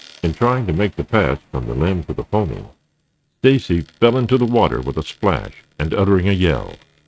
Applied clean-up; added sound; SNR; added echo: neural mask model RNNoise.